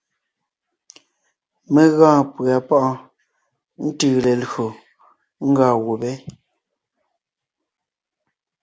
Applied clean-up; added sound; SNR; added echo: none; none; none; none.